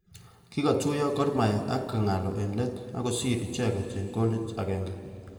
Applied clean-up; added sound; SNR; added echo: none; none; none; reverberation time 2.4 s.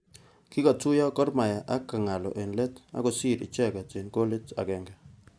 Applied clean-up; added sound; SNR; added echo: none; none; none; none.